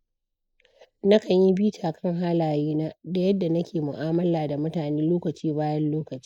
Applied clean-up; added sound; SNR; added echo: neural mask model Resemble Enhance denoiser.